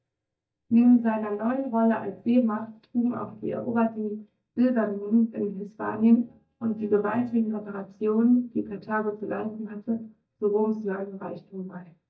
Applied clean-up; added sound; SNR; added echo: neural mask model DeepFilterNet 3.